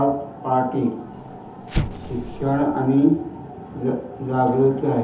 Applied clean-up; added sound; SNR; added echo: none; Explosion; 8 dB; reverberation time 0.8 s.